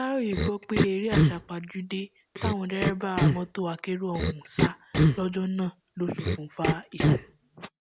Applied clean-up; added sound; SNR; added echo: none; Cough; -3 dB; none.